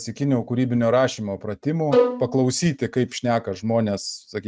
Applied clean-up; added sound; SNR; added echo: neural mask model RNNoise.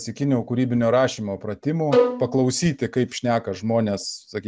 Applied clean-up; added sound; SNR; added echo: none; Bowed string instrument; 0 dB; none.